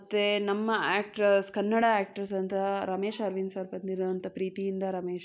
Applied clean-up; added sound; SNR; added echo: none; none; none; none.